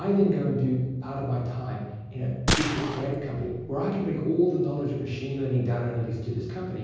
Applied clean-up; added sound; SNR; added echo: none; Gunshot, gunfire; 2 dB; reverberation time 1.3 s.